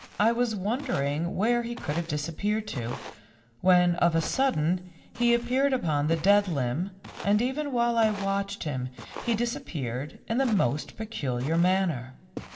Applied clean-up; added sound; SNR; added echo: none; Walk, footsteps; 18 dB; reverberation time 0.7 s.